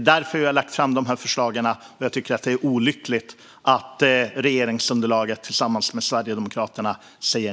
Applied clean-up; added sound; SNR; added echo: none; none; none; none.